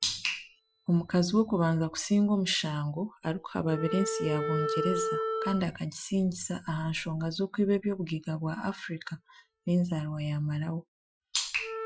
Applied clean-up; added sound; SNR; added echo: classical method Wiener filter.